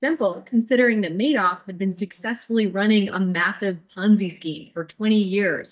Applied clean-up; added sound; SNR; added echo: neural mask model DeepFilterNet 3.